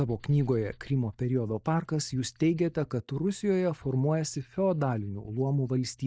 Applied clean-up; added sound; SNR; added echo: neural mask model DeepFilterNet 3.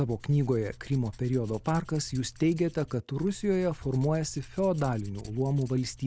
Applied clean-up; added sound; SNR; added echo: none; Tools; 18 dB; none.